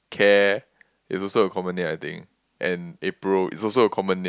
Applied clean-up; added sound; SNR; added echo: none; none; none; none.